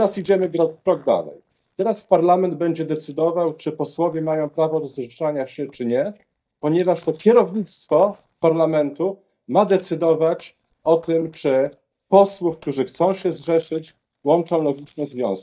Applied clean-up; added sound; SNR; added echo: neural mask model DeepFilterNet 3.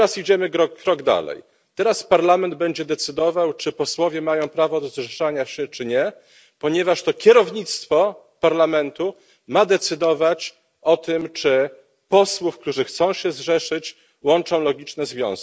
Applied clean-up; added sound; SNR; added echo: none; none; none; none.